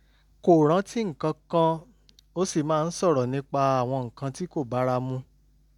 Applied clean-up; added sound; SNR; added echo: none; none; none; none.